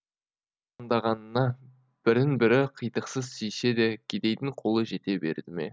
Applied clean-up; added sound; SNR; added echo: none; none; none; none.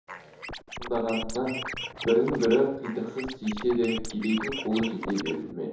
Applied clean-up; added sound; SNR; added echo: none; Scratching (performance technique); 9 dB; reverberation time 2.8 s.